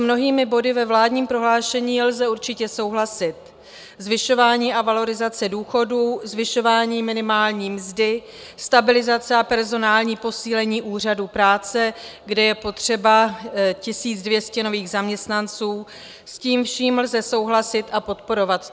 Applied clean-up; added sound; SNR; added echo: none; none; none; none.